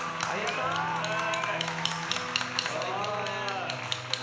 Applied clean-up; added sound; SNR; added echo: none; Wind instrument, woodwind instrument; 18 dB; reverberation time 0.9 s.